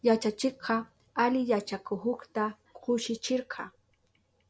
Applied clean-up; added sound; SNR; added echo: none; none; none; none.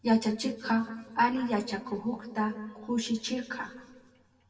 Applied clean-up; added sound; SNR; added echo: none; none; none; reverberation time 1.4 s.